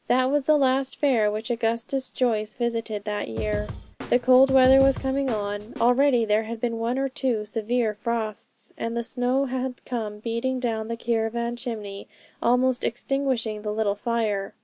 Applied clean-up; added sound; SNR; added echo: none; Snare drum / Drum kit; 10 dB; none.